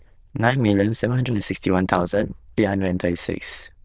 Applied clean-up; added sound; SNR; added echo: neural diffusion model UNIVERSE++.